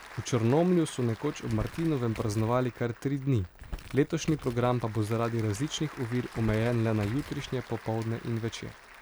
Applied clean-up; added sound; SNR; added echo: none; Applause / Crowd + Crumpling, crinkling; 16 dB; none.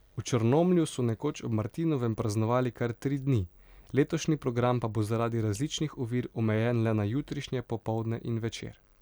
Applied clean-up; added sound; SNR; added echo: none; none; none; none.